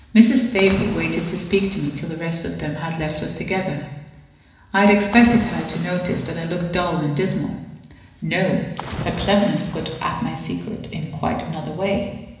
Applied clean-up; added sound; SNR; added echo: none; Splash, splatter; 13 dB; reverberation time 1.0 s.